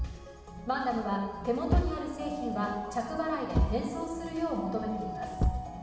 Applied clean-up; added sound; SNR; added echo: none; Thump, thud; 2 dB; reverberation time 1.2 s.